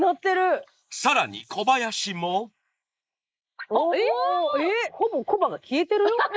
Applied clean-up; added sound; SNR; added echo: neural mask model Resemble Enhance denoiser.